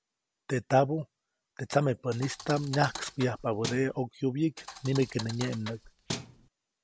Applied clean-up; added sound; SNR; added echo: none; Thump, thud; 11 dB; none.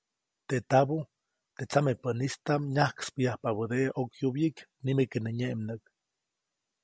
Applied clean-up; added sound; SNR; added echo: none; none; none; none.